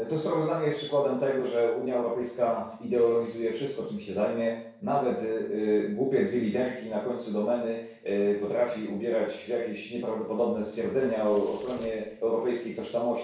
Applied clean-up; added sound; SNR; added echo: neural separator model SepFormer DNS4.